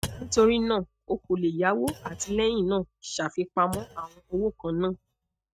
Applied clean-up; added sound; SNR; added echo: neural mask model RNNoise.